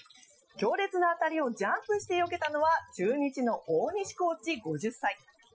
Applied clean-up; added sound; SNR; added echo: classical method Wiener filter.